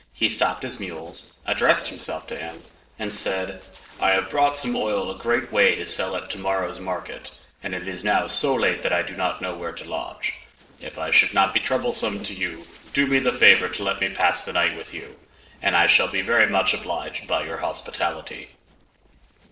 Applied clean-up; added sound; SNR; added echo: neural separator model SepFormer DNS4.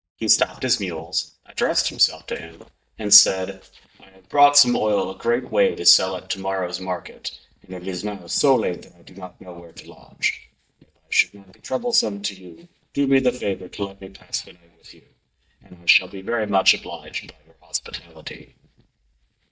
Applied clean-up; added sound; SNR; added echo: neural mask model DeepFilterNet 3.